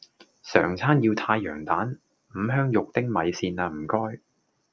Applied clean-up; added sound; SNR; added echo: none; none; none; none.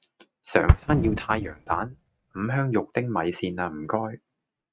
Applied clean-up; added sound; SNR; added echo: neural mask model RNNoise.